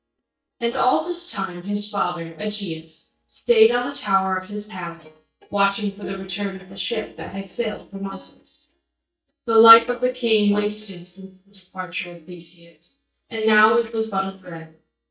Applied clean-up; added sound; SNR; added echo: neural mask model DeepFilterNet 3.